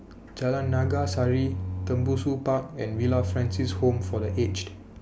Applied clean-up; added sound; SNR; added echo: none; Bowed string instrument; 3 dB; none.